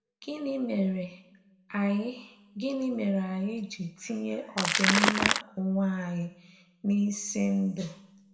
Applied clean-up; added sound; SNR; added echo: none; Crackle; -5 dB; reverberation time 0.6 s.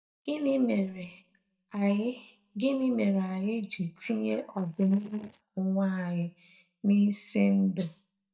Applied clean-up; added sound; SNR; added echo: neural mask model DeepFilterNet 3.